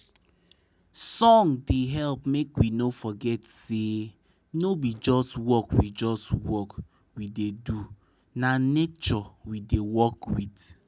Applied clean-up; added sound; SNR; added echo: none; none; none; none.